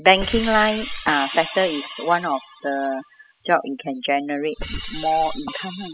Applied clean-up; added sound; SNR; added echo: classical method spectral subtraction.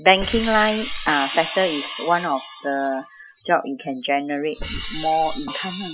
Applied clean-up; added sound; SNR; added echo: classical method Wiener filter.